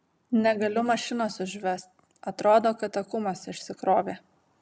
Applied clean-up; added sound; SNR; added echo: none; none; none; none.